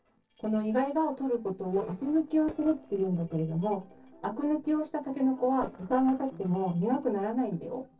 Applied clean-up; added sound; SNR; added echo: neural separator model SepFormer DNS4.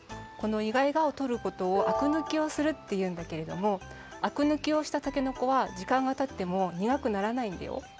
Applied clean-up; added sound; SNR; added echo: none; none; none; none.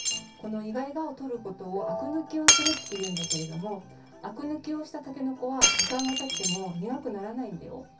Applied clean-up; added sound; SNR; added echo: none; Shatter; -3 dB; reverberation time 0.3 s.